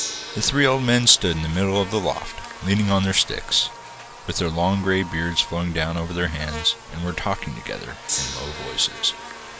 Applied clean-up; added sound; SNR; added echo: none; Buzz + Gong; 12 dB; none.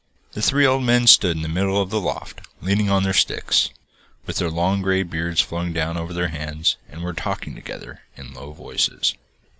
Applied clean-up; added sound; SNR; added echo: none; none; none; none.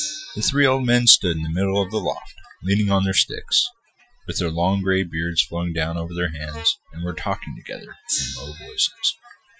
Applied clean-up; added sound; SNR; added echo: classical method Wiener filter.